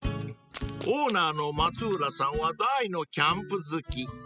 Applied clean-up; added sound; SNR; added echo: classical method spectral subtraction.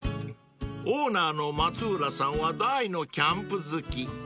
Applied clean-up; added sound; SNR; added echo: none; none; none; none.